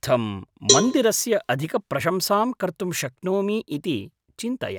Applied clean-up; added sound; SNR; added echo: none; Cowbell; 4 dB; none.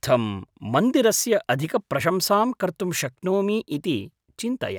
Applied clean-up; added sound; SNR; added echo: none; none; none; none.